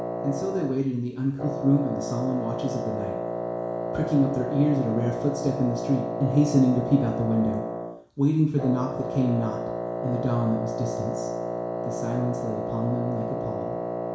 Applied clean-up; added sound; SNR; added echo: none; Wind instrument, woodwind instrument; 4 dB; reverberation time 0.7 s.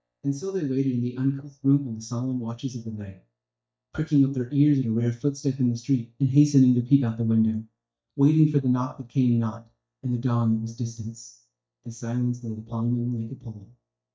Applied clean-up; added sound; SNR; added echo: neural mask model DeepFilterNet 3.